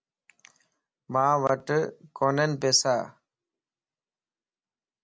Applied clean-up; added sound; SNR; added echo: none; none; none; none.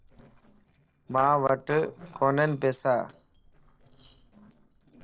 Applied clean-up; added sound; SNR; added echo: neural separator model SepFormer DNS4.